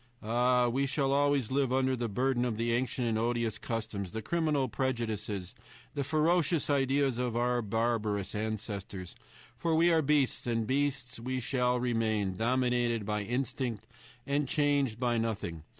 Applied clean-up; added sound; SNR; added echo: none; none; none; none.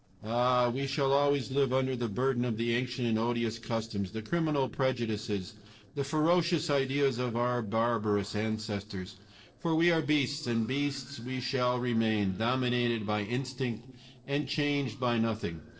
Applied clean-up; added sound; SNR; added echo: neural separator model SepFormer DNS4.